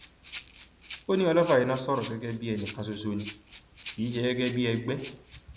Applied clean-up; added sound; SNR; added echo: none; Rattle (instrument); 14 dB; none.